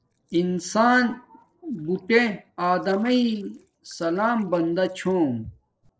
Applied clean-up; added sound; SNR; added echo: neural separator model SepFormer DNS4.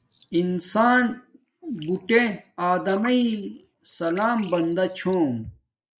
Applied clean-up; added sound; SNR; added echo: neural mask model Resemble Enhance denoiser.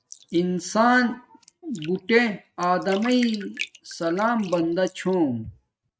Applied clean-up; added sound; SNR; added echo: neural mask model RNNoise.